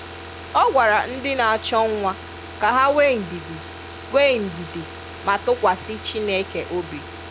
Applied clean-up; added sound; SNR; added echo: none; Car; 13 dB; none.